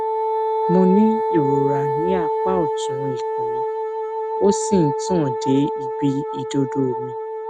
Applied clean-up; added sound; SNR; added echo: none; Wind instrument, woodwind instrument; 0 dB; none.